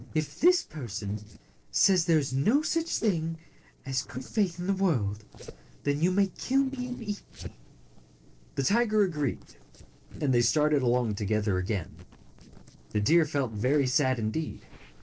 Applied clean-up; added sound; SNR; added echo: neural separator model SepFormer DNS4.